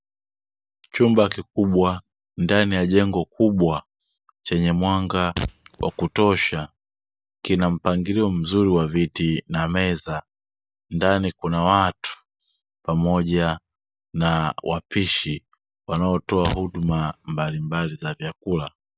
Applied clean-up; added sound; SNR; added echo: none; Fart; 11 dB; none.